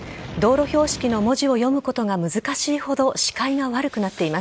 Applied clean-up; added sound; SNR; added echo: none; none; none; none.